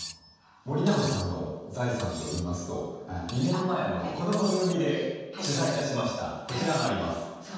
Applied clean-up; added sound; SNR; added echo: none; Cutlery, silverware; 15 dB; reverberation time 1.2 s.